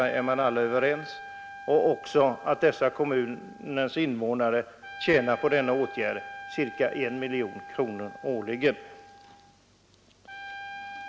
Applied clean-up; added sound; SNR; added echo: none; Trumpet; 15 dB; none.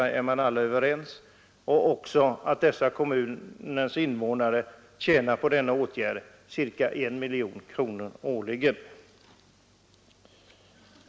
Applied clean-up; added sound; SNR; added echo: none; none; none; none.